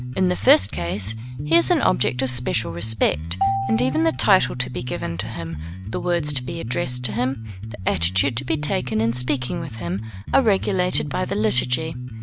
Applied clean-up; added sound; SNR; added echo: none; Bass guitar + Marimba, xylophone; 7 dB; none.